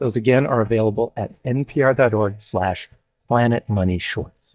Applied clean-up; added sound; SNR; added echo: neural mask model DeepFilterNet 3.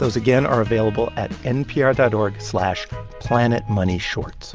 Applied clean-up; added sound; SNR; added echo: none; none; none; none.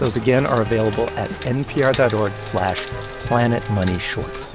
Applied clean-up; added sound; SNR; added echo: none; Rain + Race car, auto racing / Accelerating, revving, vroom; 12 dB; none.